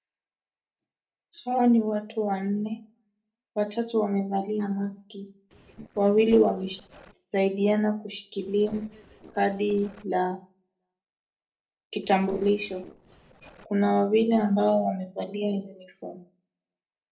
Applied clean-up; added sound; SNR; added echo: neural separator model SepFormer DNS4.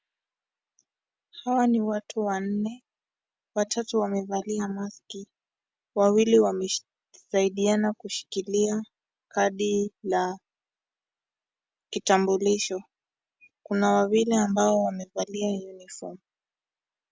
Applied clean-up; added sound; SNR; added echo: none; none; none; none.